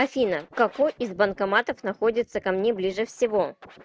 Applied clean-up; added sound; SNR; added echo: neural mask model RNNoise.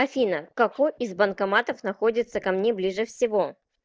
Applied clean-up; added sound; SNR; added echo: neural mask model DeepFilterNet 3.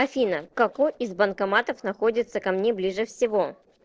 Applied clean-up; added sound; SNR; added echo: neural separator model SepFormer DNS4.